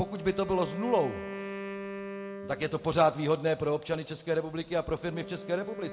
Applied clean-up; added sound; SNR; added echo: none; Wind instrument, woodwind instrument; 11 dB; none.